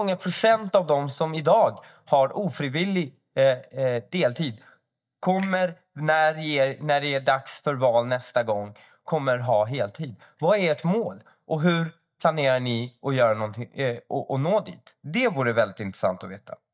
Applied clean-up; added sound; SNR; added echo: neural mask model DeepFilterNet 3.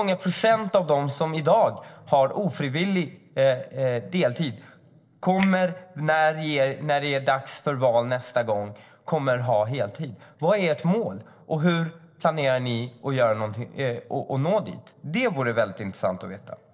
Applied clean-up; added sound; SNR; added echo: neural separator model SepFormer DNS4.